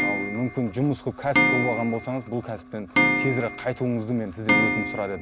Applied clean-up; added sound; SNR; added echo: none; Clock; -1 dB; none.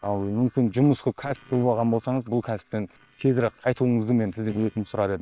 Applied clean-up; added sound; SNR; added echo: neural separator model SepFormer WHAM!.